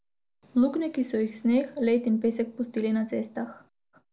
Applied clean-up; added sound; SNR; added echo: none; none; none; none.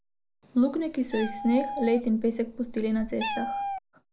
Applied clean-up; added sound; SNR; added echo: none; Meow; 8 dB; none.